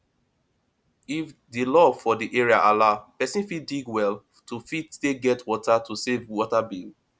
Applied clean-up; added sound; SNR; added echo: none; none; none; none.